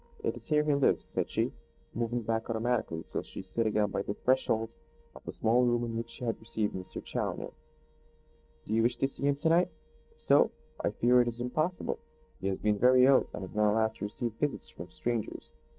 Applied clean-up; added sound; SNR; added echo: neural separator model SepFormer DNS4.